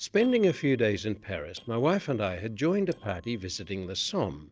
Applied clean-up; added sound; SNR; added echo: neural separator model SepFormer DNS4.